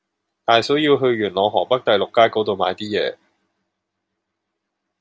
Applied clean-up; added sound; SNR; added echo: none; none; none; none.